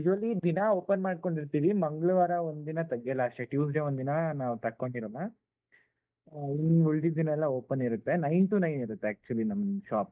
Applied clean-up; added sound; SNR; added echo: neural mask model DeepFilterNet 3.